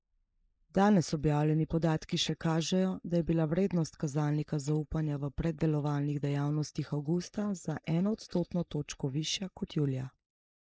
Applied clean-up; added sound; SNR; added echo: neural mask model Resemble Enhance denoiser.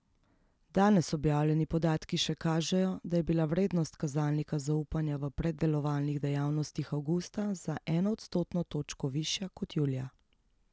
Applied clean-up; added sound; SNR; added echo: none; none; none; none.